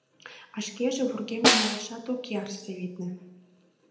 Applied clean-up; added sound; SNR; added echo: none; Snare drum; -5 dB; reverberation time 0.7 s.